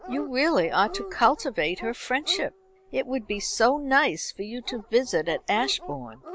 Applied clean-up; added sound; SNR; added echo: none; Dog; 17 dB; none.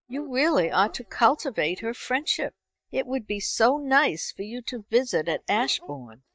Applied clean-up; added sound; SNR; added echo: neural mask model DeepFilterNet 3.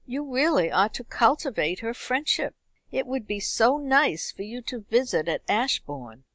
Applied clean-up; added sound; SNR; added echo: none; none; none; none.